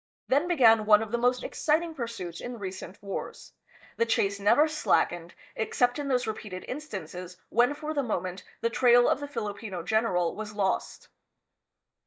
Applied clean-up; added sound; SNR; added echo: neural mask model DeepFilterNet 3.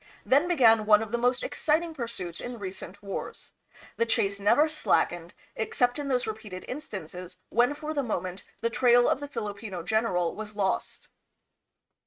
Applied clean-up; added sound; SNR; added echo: neural mask model RNNoise.